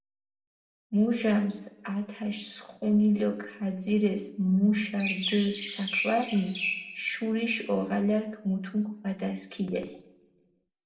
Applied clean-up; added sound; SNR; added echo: none; Chirp, tweet; 5 dB; reverberation time 0.6 s.